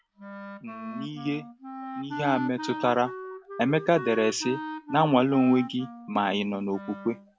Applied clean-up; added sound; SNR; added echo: none; Wind instrument, woodwind instrument; 11 dB; none.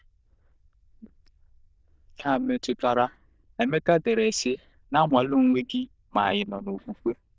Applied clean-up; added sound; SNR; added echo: neural diffusion model UNIVERSE++.